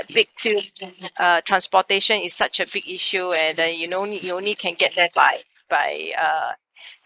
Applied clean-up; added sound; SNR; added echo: neural mask model Resemble Enhance denoiser.